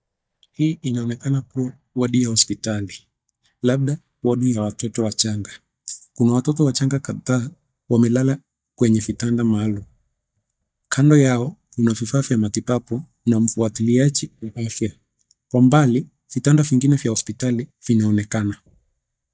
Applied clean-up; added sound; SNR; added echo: neural mask model DeepFilterNet 3.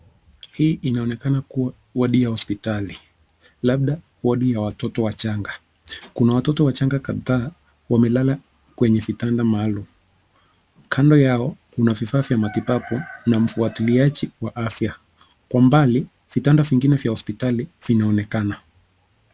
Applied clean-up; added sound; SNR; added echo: none; none; none; none.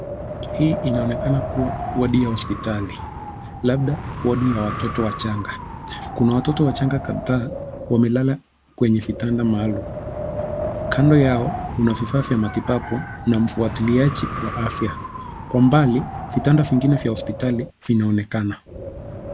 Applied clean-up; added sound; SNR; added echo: none; Wind; 9 dB; none.